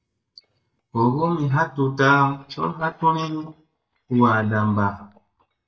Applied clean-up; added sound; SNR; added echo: neural mask model DeepFilterNet 3.